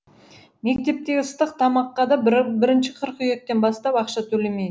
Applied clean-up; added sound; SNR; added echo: none; none; none; none.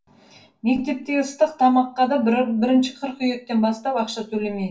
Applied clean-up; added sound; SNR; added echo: none; none; none; reverberation time 0.2 s.